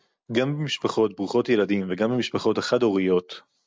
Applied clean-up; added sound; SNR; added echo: none; none; none; none.